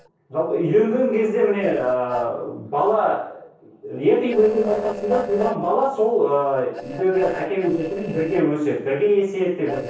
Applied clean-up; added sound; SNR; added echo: neural separator model SepFormer DNS4.